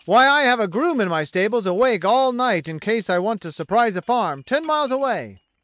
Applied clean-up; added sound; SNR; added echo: neural mask model RNNoise.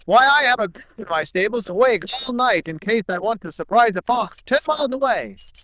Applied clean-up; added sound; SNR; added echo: neural diffusion model UNIVERSE++.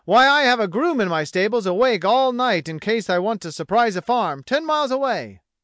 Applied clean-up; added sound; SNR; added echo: none; none; none; none.